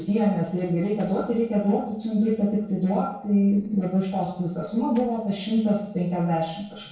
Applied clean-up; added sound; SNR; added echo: neural separator model SepFormer DNS4.